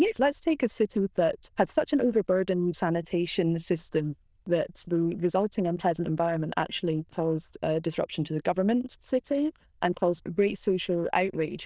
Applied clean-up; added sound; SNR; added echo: neural diffusion model UNIVERSE++.